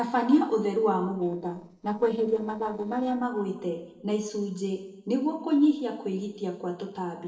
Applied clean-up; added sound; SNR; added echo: neural separator model SepFormer DNS4.